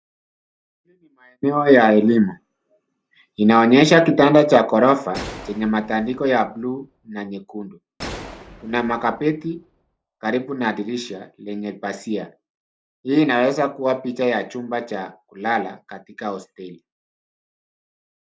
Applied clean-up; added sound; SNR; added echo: none; Gunshot, gunfire; 18 dB; none.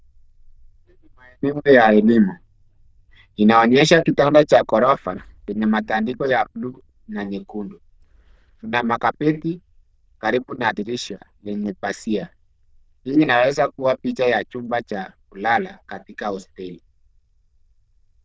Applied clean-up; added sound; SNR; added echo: neural diffusion model UNIVERSE++.